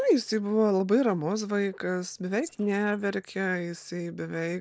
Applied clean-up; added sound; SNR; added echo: neural separator model SepFormer DNS4.